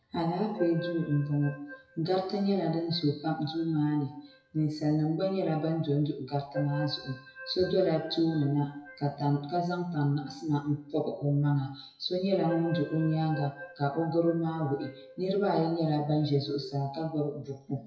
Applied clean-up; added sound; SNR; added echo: classical method WPE with log-MMSE.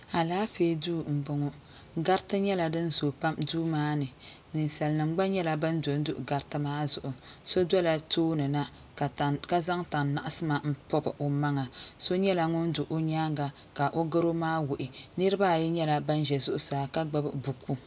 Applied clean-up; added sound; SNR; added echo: none; none; none; none.